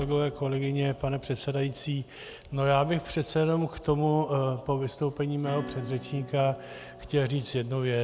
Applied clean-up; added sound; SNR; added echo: none; Acoustic guitar / Strum; 19 dB; none.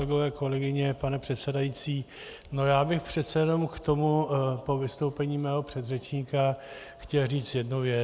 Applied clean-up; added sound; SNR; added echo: none; none; none; none.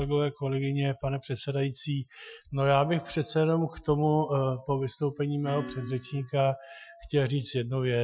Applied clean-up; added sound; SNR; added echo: classical method Wiener filter.